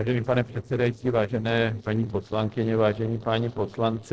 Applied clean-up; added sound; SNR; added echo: neural separator model SepFormer DNS4.